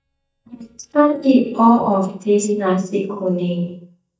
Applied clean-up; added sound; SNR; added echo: neural mask model DeepFilterNet 3.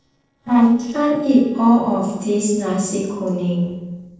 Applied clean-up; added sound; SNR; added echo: neural separator model SepFormer DNS4.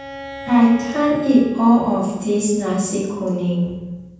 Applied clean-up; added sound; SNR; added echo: none; Bowed string instrument; 18 dB; reverberation time 1.2 s.